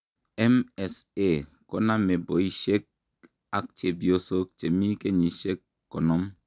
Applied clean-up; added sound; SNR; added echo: none; none; none; none.